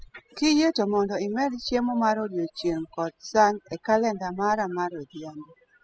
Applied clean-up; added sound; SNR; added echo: classical method spectral subtraction.